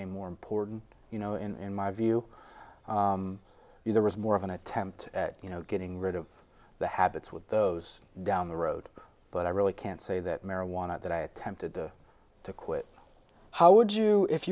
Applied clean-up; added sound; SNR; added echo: none; none; none; none.